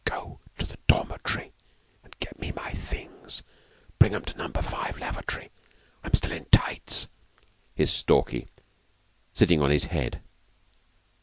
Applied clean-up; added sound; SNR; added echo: none; none; none; none.